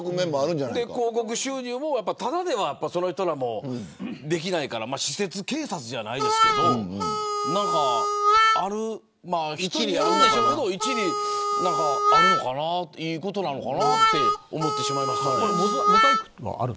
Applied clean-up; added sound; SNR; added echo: none; Harmonica; -5 dB; none.